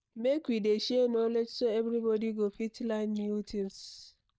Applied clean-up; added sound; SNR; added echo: neural mask model DeepFilterNet 3.